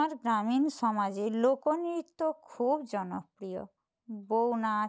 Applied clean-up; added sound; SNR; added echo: none; none; none; none.